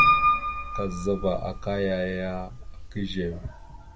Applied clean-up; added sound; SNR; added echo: none; Piano; -3 dB; none.